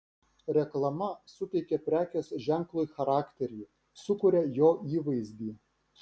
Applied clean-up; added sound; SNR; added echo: none; none; none; none.